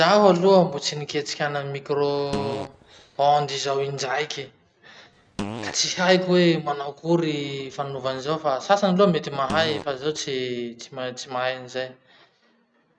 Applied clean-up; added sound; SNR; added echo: none; Fart; 12 dB; none.